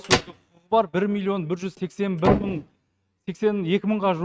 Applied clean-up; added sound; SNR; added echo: neural mask model RNNoise.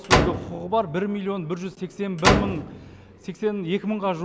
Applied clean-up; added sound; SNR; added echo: none; Slam; 0 dB; none.